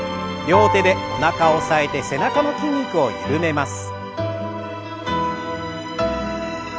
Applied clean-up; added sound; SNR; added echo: none; Engine; 18 dB; none.